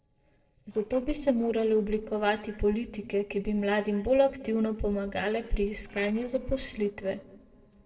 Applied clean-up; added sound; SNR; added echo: neural separator model SepFormer DNS4.